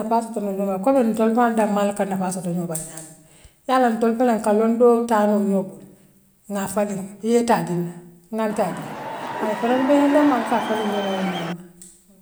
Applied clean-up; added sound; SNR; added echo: none; Crowd / Cheering; 7 dB; none.